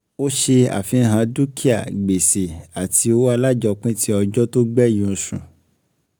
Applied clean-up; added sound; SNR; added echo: none; none; none; none.